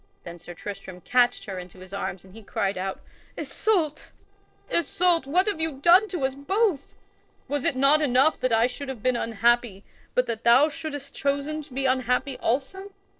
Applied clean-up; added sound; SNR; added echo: neural separator model SepFormer DNS4.